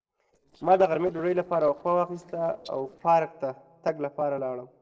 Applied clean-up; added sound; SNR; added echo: neural separator model SepFormer DNS4.